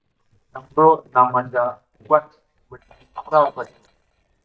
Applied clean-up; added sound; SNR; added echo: neural mask model DeepFilterNet 3.